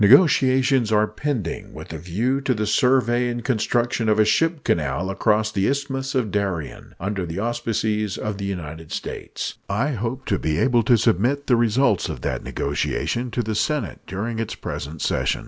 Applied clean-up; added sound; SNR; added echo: none; none; none; none.